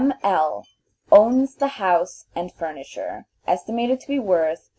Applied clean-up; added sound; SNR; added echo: none; none; none; none.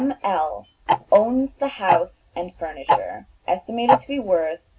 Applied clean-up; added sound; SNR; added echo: none; Tick-tock; 3 dB; reverberation time 0.2 s.